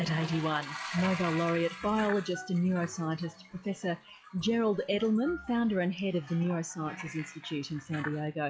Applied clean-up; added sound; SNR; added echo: classical method log-MMSE.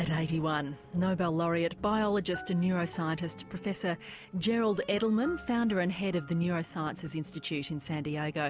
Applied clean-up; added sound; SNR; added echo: none; none; none; none.